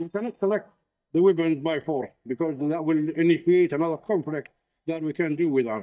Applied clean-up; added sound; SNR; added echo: neural mask model DeepFilterNet 3.